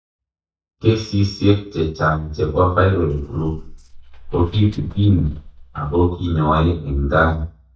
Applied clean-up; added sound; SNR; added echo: neural mask model DeepFilterNet 3.